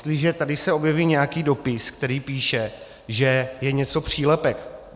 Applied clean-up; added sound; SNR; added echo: none; none; none; none.